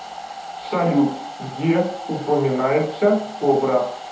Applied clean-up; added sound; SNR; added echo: none; Domestic sounds, home sounds; 13 dB; reverberation time 0.6 s.